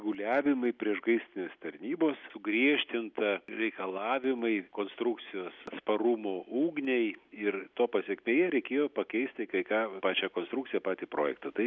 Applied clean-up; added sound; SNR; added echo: none; none; none; none.